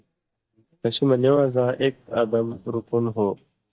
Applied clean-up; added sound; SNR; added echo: neural mask model DeepFilterNet 3.